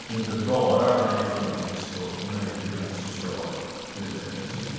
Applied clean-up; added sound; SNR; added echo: none; Stream / Trickle, dribble; 12 dB; reverberation time 2.1 s.